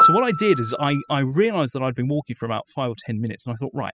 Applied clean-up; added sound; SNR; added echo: classical method spectral subtraction.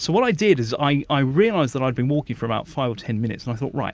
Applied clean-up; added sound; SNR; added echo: none; none; none; none.